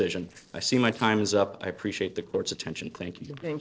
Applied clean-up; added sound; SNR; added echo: neural separator model SepFormer DNS4.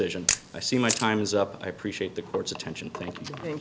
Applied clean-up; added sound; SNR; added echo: none; Camera; 4 dB; none.